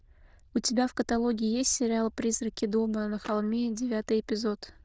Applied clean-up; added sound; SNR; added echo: neural diffusion model UNIVERSE++.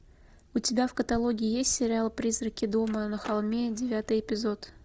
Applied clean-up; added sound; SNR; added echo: none; Skateboard; 19 dB; none.